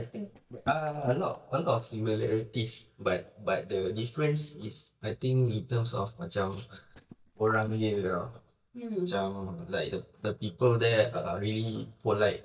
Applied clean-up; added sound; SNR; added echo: neural mask model DeepFilterNet 3.